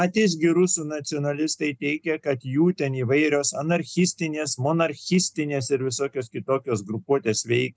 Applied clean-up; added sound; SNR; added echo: none; none; none; none.